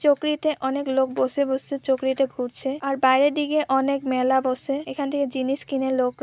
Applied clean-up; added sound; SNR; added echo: none; none; none; none.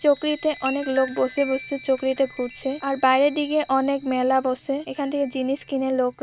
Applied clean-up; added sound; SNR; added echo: none; Chime; 18 dB; none.